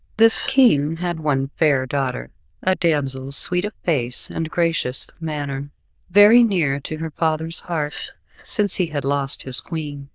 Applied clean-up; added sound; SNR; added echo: neural diffusion model UNIVERSE++.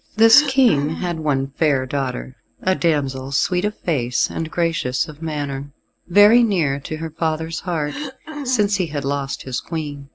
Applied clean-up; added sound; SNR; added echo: none; Cough; 10 dB; none.